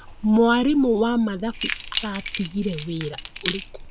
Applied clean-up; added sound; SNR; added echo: none; Keys jangling; 11 dB; none.